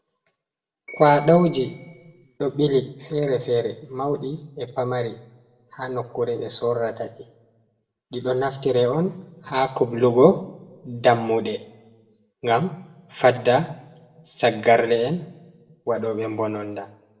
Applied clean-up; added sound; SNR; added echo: none; Bell; 16 dB; reverberation time 0.6 s.